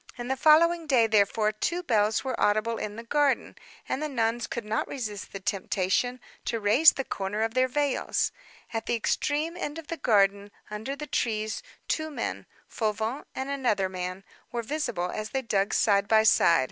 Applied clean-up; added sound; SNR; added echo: none; none; none; none.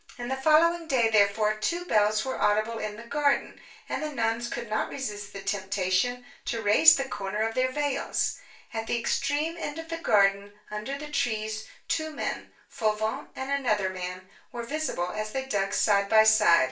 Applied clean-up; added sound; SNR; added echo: none; none; none; reverberation time 0.3 s.